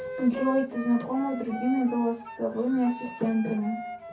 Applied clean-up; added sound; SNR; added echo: none; Wind instrument, woodwind instrument; 11 dB; reverberation time 0.3 s.